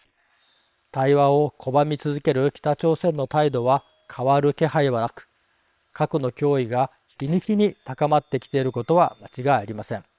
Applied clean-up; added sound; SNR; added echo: neural separator model SepFormer WHAM!.